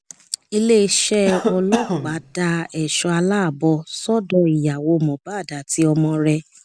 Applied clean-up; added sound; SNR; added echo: none; Cough; 7 dB; none.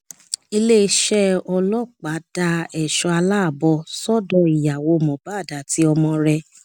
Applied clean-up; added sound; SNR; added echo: none; none; none; none.